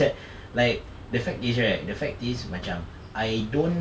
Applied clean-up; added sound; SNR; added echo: none; none; none; none.